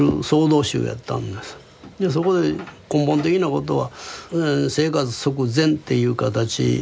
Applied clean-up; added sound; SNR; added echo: none; none; none; none.